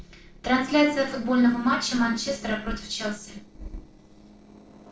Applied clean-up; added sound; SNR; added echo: neural separator model SepFormer DNS4.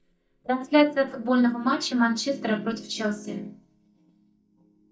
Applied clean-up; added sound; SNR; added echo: neural mask model DeepFilterNet 3.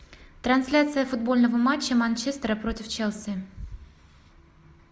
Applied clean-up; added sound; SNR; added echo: none; none; none; none.